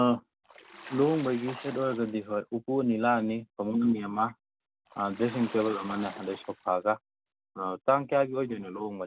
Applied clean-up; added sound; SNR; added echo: none; Water / Splash, splatter; 16 dB; none.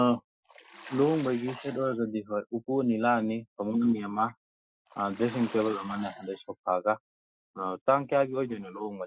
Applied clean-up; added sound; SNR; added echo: classical method Wiener filter.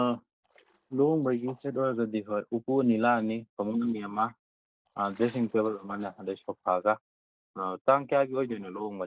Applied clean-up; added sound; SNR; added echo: neural mask model DeepFilterNet 3.